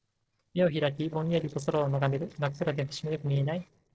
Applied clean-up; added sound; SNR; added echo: neural separator model SepFormer DNS4.